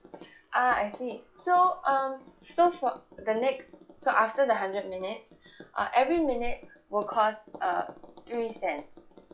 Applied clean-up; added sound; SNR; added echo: classical method log-MMSE.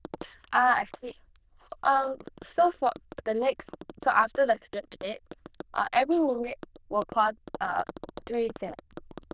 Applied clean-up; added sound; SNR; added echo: neural diffusion model UNIVERSE++.